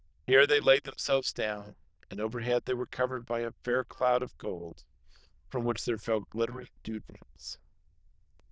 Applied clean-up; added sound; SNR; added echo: neural diffusion model UNIVERSE++.